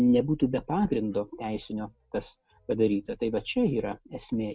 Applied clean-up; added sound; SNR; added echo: none; none; none; none.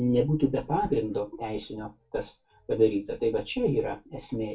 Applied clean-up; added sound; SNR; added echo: none; none; none; reverberation time 0.2 s.